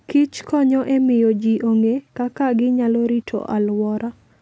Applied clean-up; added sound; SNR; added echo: none; none; none; none.